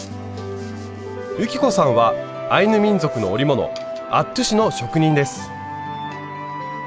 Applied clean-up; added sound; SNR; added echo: none; none; none; none.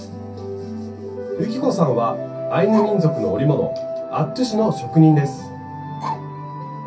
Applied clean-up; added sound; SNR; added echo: none; Bark; 16 dB; reverberation time 0.3 s.